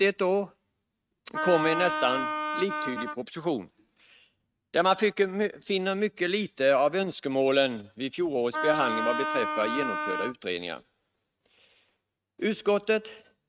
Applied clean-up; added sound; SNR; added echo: neural mask model RNNoise.